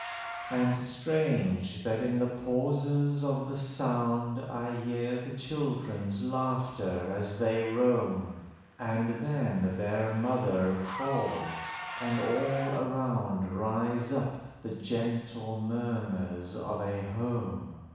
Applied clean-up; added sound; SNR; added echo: none; Engine / Car; 15 dB; reverberation time 1.1 s.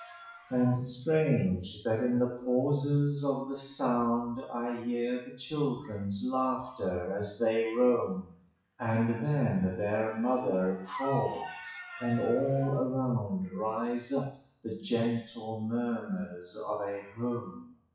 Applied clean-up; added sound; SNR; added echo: classical method WPE with log-MMSE.